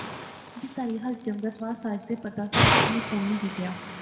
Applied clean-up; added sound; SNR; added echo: none; Hiss; -4 dB; reverberation time 1.7 s.